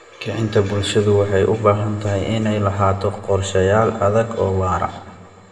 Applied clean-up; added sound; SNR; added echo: none; none; none; reverberation time 1.0 s.